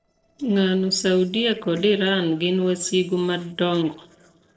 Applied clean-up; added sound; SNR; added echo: neural separator model SepFormer DNS4.